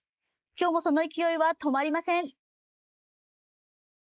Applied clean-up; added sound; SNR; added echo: neural mask model Resemble Enhance denoiser.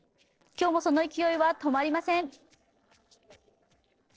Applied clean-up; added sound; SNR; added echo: neural separator model SepFormer DNS4.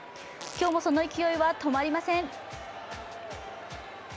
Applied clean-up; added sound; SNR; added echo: none; Fart; 16 dB; none.